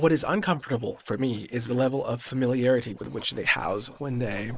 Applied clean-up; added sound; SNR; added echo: neural mask model Resemble Enhance denoiser.